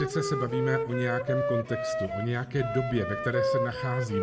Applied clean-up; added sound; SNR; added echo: none; Wind instrument, woodwind instrument; 1 dB; reverberation time 1.2 s.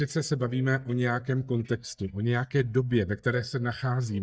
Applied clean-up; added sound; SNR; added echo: neural mask model DeepFilterNet 3.